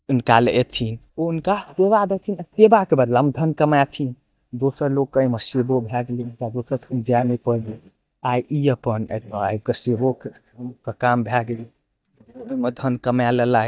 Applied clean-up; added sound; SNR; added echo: neural mask model DeepFilterNet 3.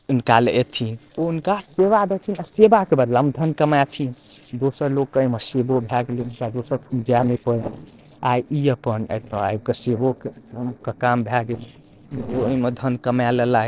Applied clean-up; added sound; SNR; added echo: neural separator model SepFormer DNS4.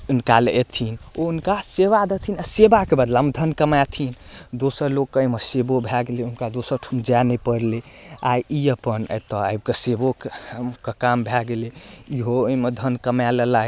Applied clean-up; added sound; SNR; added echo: none; none; none; none.